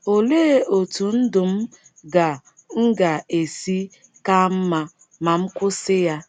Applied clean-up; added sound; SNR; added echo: none; none; none; none.